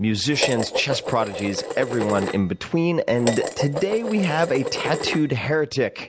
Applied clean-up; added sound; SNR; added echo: none; Dishes, pots, and pans; 7 dB; none.